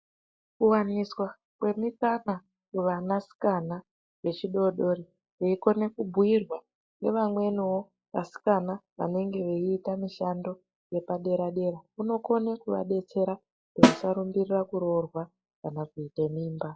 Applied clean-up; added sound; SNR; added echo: classical method log-MMSE.